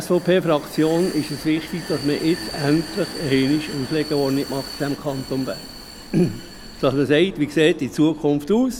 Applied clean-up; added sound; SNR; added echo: none; Vehicle; 15 dB; none.